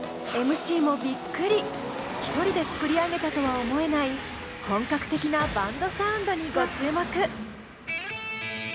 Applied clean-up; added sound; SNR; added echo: none; Brass instrument + Train; 10 dB; none.